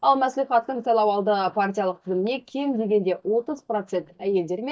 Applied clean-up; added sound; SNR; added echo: neural mask model DeepFilterNet 3.